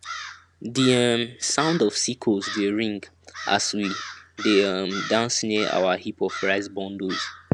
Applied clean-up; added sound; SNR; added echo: none; Crow; 12 dB; none.